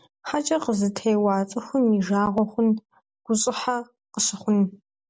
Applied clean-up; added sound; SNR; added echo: none; none; none; none.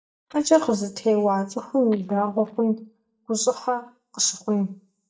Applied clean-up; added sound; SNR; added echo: neural mask model DeepFilterNet 3.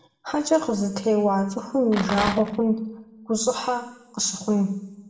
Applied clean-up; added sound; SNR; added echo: none; Rattle; 6 dB; reverberation time 0.8 s.